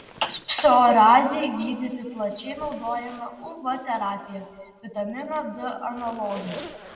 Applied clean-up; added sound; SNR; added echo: none; Zipper (clothing); 16 dB; reverberation time 1.9 s.